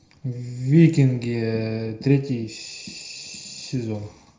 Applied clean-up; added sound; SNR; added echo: none; none; none; reverberation time 0.5 s.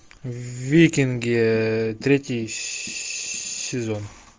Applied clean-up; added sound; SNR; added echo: none; none; none; none.